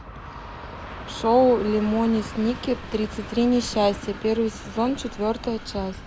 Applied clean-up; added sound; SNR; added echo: none; Train; 13 dB; none.